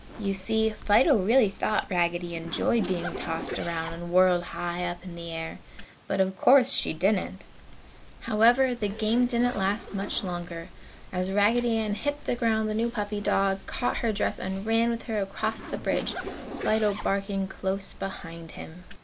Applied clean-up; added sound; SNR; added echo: none; Zipper (clothing); 13 dB; none.